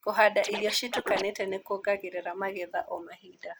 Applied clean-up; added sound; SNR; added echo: neural mask model Resemble Enhance denoiser.